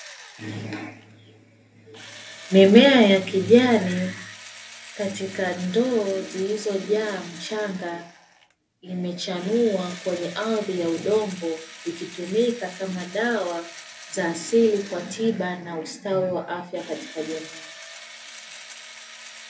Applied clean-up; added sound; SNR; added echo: none; Engine / Drill; 18 dB; reverberation time 0.3 s.